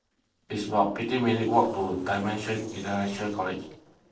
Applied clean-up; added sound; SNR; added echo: neural separator model SepFormer DNS4.